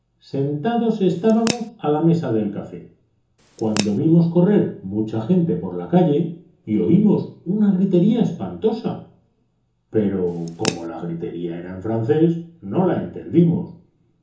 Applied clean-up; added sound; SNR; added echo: none; Crack / Crackle; 9 dB; reverberation time 0.7 s.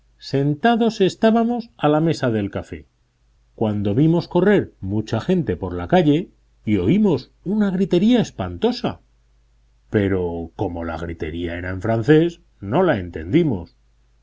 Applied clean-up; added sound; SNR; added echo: none; none; none; none.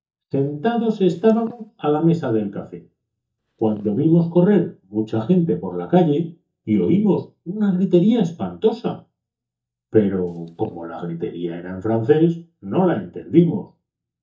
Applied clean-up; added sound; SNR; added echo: neural mask model DeepFilterNet 3.